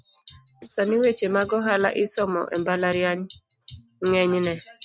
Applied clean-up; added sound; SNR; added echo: neural mask model RNNoise.